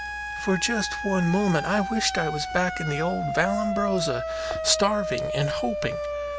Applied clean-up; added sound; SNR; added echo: none; Siren; 4 dB; none.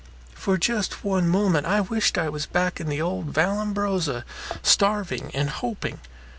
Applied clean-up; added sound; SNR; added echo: none; none; none; none.